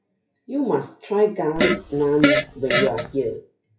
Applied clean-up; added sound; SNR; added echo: classical method WPE with log-MMSE.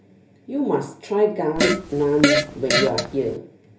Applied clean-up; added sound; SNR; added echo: none; Fart; -1 dB; reverberation time 0.3 s.